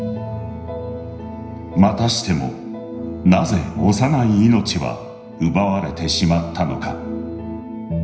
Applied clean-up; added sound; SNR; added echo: none; Bowed string instrument; 16 dB; reverberation time 0.9 s.